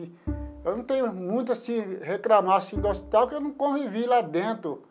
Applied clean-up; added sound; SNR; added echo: none; Bowed string instrument; 13 dB; none.